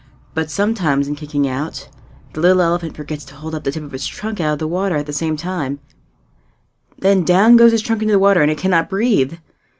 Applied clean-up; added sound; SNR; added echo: none; none; none; none.